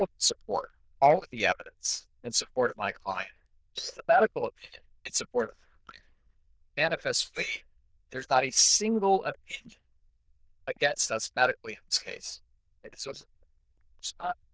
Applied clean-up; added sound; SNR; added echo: neural diffusion model UNIVERSE++.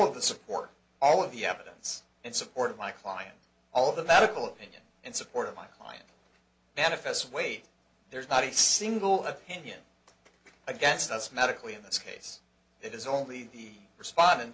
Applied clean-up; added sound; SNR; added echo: none; none; none; none.